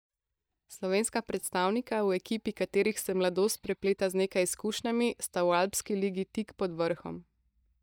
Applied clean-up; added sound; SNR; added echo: neural mask model DeepFilterNet 3.